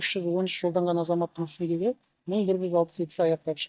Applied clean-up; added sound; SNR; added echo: neural mask model DeepFilterNet 3.